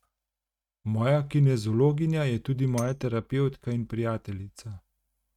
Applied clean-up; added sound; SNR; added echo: neural mask model RNNoise.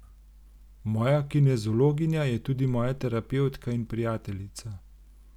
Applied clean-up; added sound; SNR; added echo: none; none; none; none.